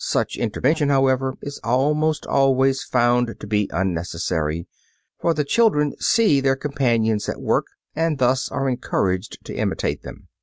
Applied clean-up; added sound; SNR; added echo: none; none; none; none.